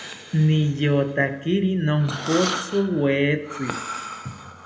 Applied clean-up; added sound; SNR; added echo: none; Breathing; 11 dB; reverberation time 0.7 s.